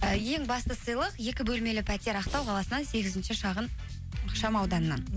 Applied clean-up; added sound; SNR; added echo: none; Breathing; 11 dB; none.